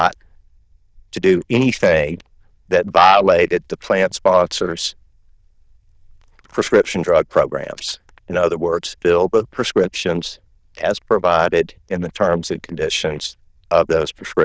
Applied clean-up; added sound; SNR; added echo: neural diffusion model UNIVERSE++.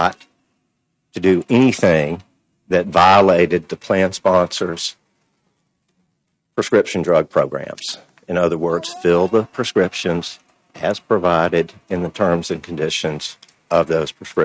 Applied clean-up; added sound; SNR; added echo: neural mask model RNNoise.